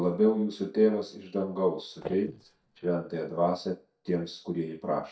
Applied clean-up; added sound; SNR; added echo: neural mask model DeepFilterNet 3.